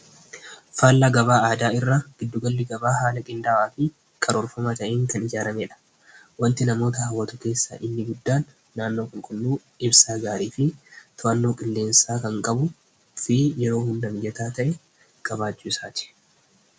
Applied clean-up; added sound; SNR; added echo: none; none; none; none.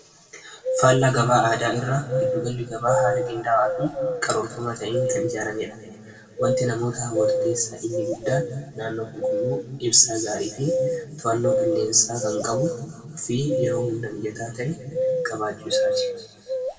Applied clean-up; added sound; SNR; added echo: none; Bird vocalization, bird call, bird song; 3 dB; reverberation time 1.8 s.